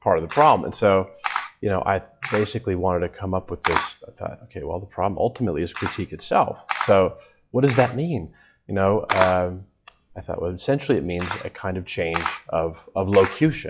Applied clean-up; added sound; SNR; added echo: classical method log-MMSE.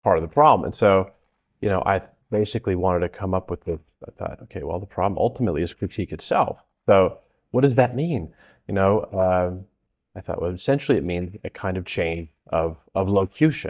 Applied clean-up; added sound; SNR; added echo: neural mask model DeepFilterNet 3.